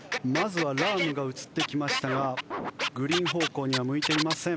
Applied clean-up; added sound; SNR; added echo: none; Scratching (performance technique); 3 dB; none.